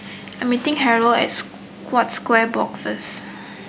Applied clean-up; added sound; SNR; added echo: none; none; none; none.